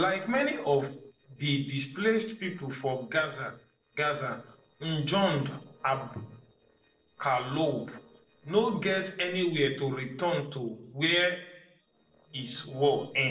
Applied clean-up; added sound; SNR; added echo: neural separator model SepFormer DNS4.